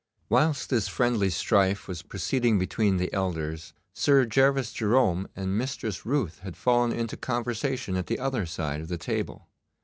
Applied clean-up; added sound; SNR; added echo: none; none; none; none.